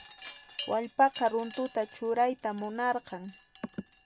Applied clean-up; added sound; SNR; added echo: none; Wind chime; 18 dB; none.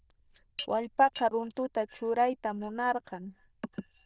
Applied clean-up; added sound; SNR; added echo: neural diffusion model UNIVERSE++.